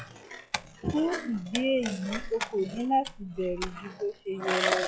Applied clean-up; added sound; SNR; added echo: classical method log-MMSE.